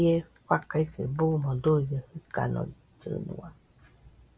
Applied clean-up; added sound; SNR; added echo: none; none; none; none.